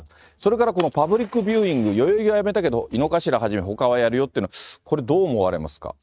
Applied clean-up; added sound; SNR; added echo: neural mask model RNNoise.